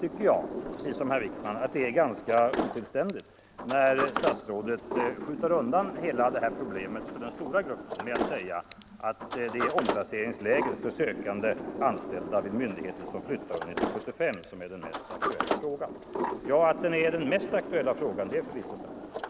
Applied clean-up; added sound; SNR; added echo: none; Sliding door; 6 dB; none.